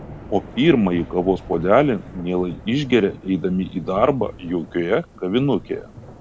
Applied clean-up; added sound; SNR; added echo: none; Thunder / Rain; 17 dB; none.